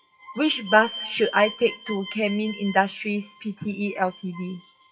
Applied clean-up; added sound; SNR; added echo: classical method WPE with log-MMSE.